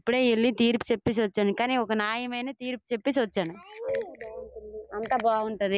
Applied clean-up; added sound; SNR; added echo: none; none; none; none.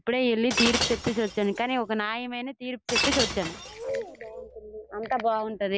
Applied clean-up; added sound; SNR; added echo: none; Shatter; 3 dB; none.